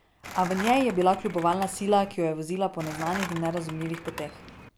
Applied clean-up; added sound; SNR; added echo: none; Skateboard; 12 dB; none.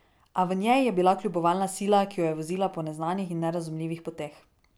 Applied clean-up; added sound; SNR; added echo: none; none; none; none.